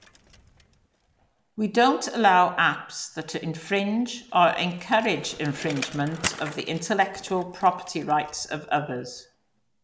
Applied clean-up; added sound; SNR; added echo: none; Bicycle; 13 dB; none.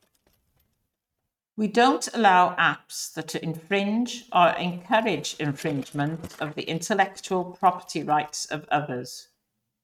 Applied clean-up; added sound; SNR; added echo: neural mask model RNNoise.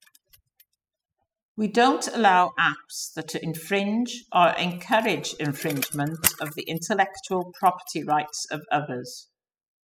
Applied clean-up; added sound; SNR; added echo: classical method spectral subtraction.